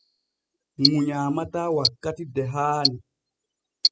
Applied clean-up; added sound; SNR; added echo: classical method spectral subtraction.